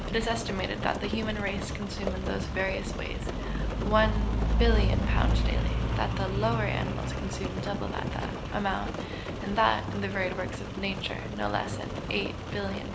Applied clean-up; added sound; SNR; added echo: none; Rain; -2 dB; none.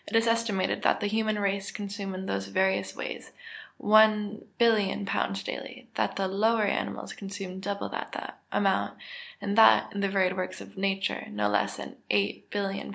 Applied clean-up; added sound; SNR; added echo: none; none; none; none.